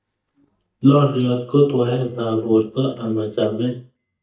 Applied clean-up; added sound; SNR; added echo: neural mask model DeepFilterNet 3.